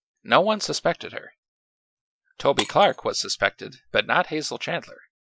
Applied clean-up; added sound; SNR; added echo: classical method Wiener filter.